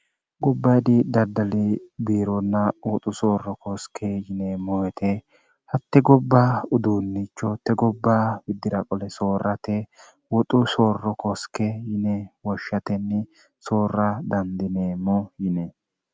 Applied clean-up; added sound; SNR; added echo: none; none; none; none.